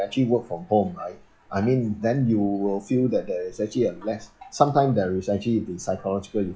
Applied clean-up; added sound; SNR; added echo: classical method log-MMSE.